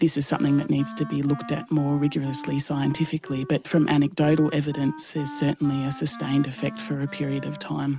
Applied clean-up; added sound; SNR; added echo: none; Wind instrument, woodwind instrument; 15 dB; none.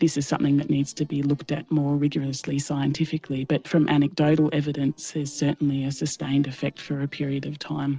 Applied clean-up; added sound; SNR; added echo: neural separator model SepFormer DNS4.